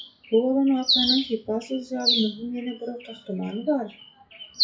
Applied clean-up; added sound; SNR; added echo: classical method WPE with log-MMSE.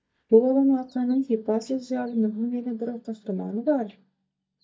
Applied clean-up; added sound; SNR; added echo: neural mask model DeepFilterNet 3.